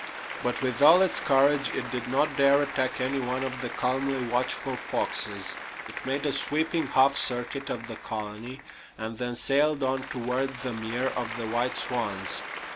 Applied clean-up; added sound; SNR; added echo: none; Applause; 11 dB; none.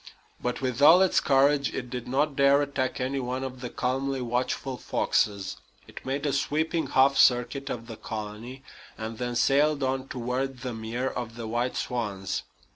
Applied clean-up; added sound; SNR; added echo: none; none; none; none.